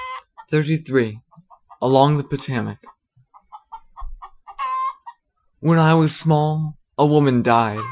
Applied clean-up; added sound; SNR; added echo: classical method Wiener filter.